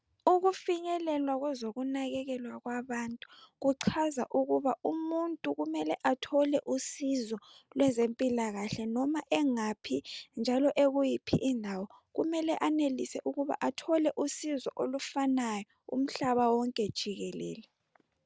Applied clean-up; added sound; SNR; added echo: none; none; none; none.